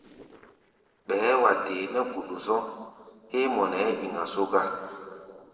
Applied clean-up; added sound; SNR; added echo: neural separator model SepFormer DNS4.